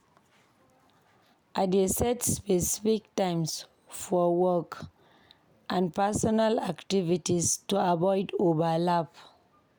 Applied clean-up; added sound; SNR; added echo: none; none; none; none.